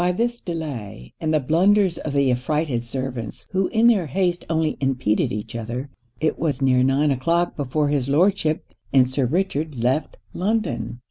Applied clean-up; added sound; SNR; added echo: none; none; none; none.